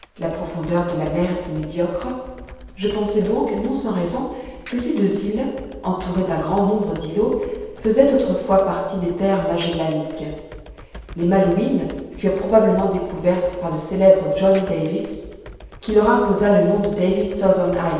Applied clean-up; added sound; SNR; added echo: none; Computer keyboard; 19 dB; reverberation time 1.2 s.